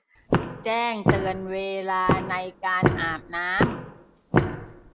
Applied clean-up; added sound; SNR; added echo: none; Walk, footsteps; -2 dB; none.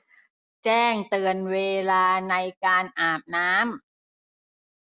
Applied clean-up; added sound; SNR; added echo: none; none; none; none.